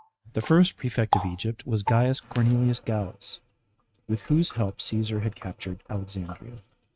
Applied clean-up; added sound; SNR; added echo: neural mask model RNNoise.